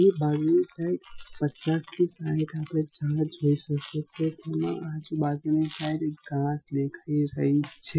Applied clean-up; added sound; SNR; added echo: classical method Wiener filter.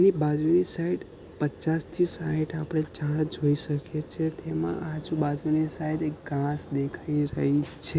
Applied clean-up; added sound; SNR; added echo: none; none; none; none.